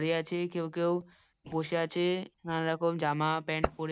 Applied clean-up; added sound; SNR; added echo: neural mask model Resemble Enhance denoiser.